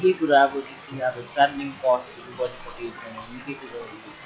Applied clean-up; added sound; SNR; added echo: classical method log-MMSE.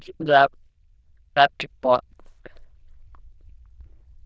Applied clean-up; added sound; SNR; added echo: neural diffusion model UNIVERSE++.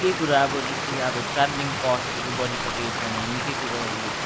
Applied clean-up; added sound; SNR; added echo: none; Stream; 1 dB; none.